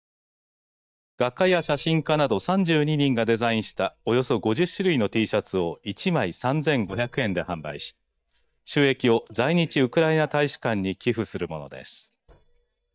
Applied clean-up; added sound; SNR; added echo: neural mask model DeepFilterNet 3.